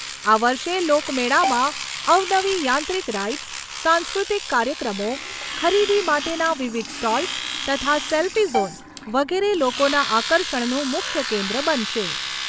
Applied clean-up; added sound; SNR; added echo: none; Domestic sounds, home sounds + Bowed string instrument; 7 dB; none.